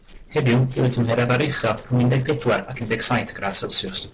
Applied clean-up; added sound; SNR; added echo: neural separator model SepFormer DNS4.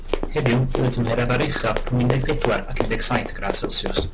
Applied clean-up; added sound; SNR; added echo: none; Run; 8 dB; none.